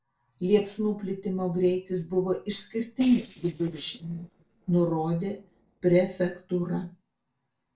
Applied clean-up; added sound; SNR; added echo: neural separator model SepFormer DNS4.